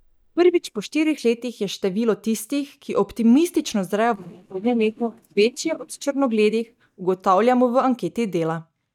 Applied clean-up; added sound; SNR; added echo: neural mask model DeepFilterNet 3.